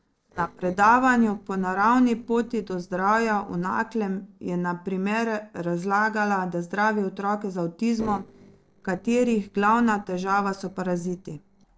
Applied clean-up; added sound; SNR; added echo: neural separator model SepFormer DNS4.